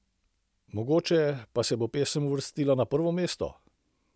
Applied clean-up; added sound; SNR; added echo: none; none; none; none.